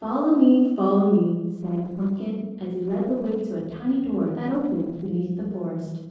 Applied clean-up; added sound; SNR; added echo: neural separator model SepFormer DNS4.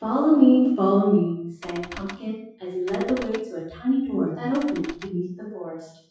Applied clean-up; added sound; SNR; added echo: classical method WPE with log-MMSE.